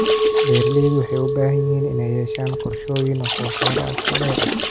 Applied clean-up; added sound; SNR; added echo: none; Water / Splash, splatter + Chink, clink; 0 dB; none.